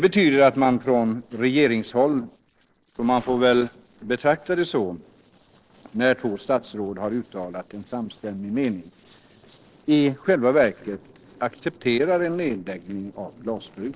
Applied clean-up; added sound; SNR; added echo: neural separator model SepFormer DNS4.